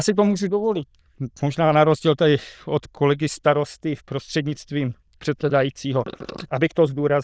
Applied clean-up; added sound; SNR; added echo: neural diffusion model UNIVERSE++.